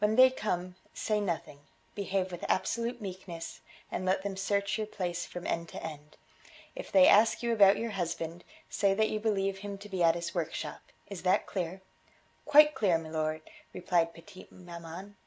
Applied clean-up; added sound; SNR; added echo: none; none; none; none.